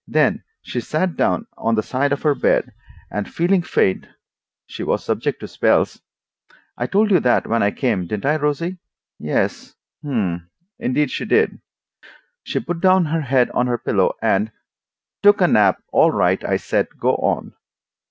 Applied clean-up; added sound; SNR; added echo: none; none; none; none.